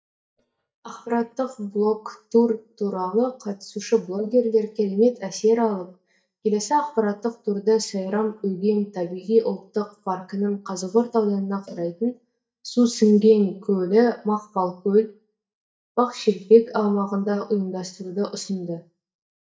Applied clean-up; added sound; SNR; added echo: neural mask model DeepFilterNet 3.